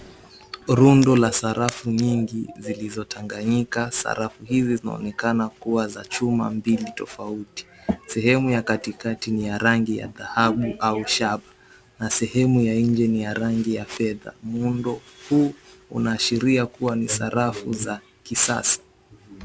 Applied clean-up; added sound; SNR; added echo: none; none; none; none.